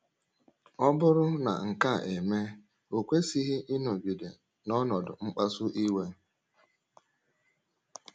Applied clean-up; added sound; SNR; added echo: none; none; none; none.